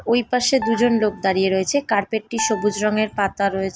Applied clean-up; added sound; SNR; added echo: none; Piano; 13 dB; none.